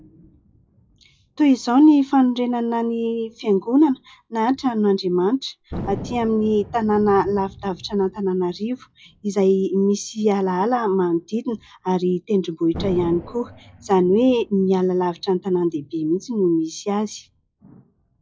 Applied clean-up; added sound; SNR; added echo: classical method log-MMSE.